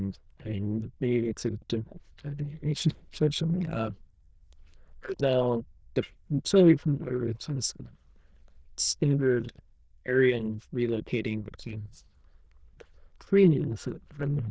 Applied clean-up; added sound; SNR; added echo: neural diffusion model UNIVERSE++.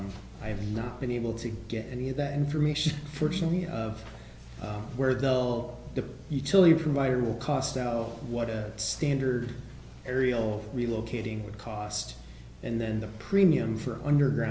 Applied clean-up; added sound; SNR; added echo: none; none; none; none.